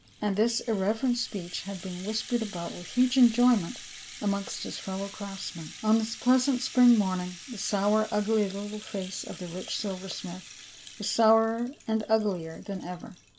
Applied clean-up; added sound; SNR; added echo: none; Rattle (instrument); 17 dB; none.